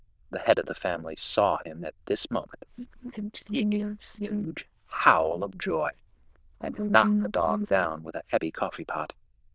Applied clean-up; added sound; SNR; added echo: neural diffusion model UNIVERSE++.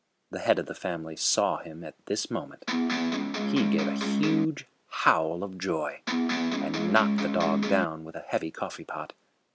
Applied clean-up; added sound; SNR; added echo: none; Electric guitar; -3 dB; none.